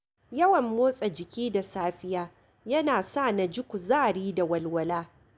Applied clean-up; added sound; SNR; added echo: none; none; none; none.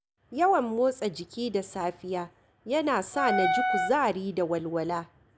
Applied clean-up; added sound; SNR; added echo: none; Wind instrument, woodwind instrument; 0 dB; none.